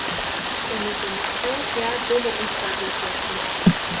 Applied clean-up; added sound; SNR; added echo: none; Rain; -3 dB; reverberation time 1.3 s.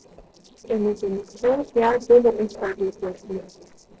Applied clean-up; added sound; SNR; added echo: neural separator model SepFormer DNS4.